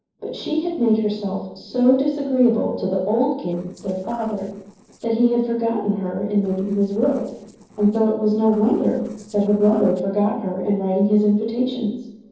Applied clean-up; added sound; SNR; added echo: neural separator model SepFormer DNS4.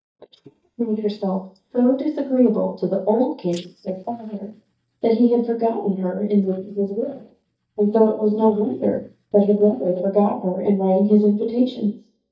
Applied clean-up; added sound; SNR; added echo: neural mask model DeepFilterNet 3.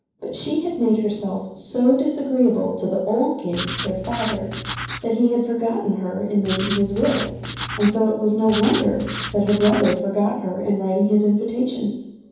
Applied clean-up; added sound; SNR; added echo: none; Writing; 6 dB; reverberation time 0.9 s.